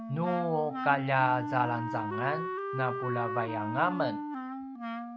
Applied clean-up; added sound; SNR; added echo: none; Wind instrument, woodwind instrument; 4 dB; none.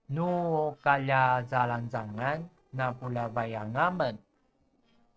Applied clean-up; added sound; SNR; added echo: neural separator model SepFormer DNS4.